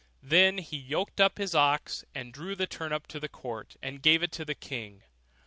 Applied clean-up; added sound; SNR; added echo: none; none; none; none.